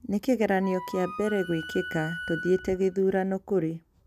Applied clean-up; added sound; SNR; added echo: none; Wind instrument, woodwind instrument; 11 dB; none.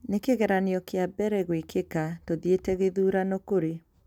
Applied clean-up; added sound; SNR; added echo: none; none; none; none.